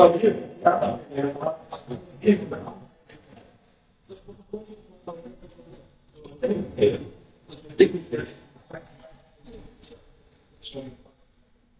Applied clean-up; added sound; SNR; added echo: neural mask model DeepFilterNet 3.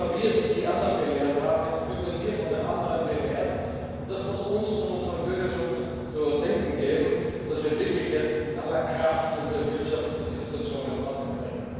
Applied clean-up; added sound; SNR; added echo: none; Boat, Water vehicle; 8 dB; reverberation time 1.9 s.